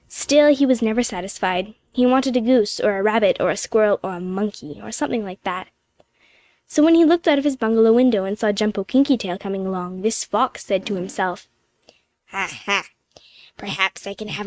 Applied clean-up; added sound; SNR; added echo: neural mask model RNNoise.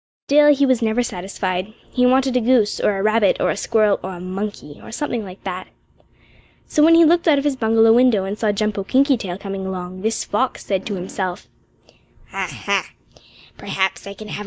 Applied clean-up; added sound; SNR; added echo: neural mask model DeepFilterNet 3.